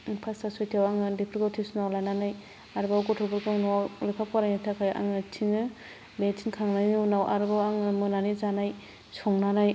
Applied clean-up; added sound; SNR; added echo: none; none; none; none.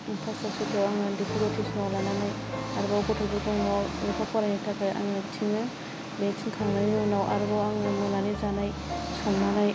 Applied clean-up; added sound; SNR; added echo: none; Engine + Piano; 5 dB; none.